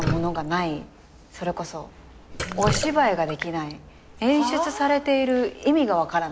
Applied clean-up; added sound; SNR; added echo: none; Drip; 10 dB; none.